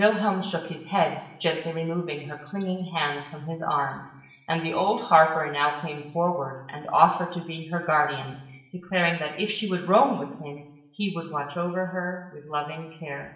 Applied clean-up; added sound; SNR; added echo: none; none; none; reverberation time 0.8 s.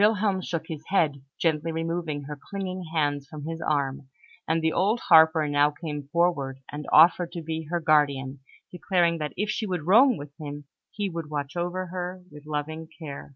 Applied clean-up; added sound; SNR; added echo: none; none; none; none.